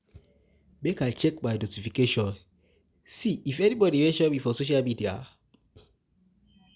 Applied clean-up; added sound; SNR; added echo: none; none; none; none.